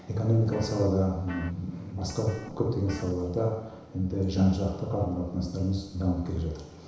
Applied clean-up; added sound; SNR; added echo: none; Guitar; 18 dB; reverberation time 1.0 s.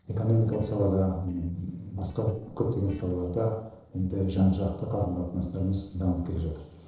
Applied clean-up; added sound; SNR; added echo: neural separator model SepFormer DNS4.